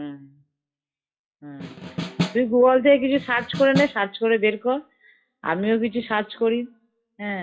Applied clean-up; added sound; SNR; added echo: classical method WPE with log-MMSE.